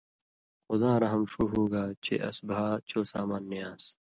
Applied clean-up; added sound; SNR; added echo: none; none; none; none.